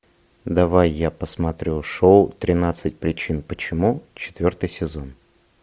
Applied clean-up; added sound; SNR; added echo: none; none; none; none.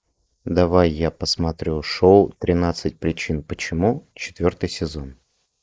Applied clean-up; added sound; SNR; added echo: neural mask model Resemble Enhance denoiser.